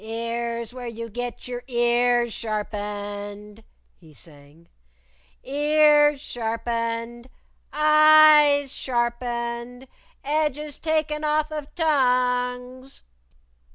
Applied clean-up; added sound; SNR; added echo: none; none; none; none.